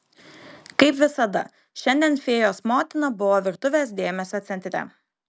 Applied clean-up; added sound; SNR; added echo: none; none; none; none.